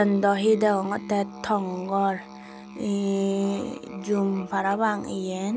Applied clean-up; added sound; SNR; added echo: none; Musical instrument; 14 dB; none.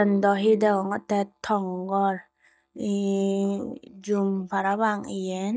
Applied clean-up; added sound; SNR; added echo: neural mask model DeepFilterNet 3.